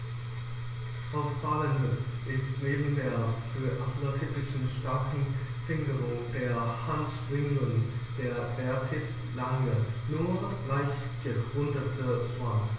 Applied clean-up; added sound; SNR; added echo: none; none; none; reverberation time 1.1 s.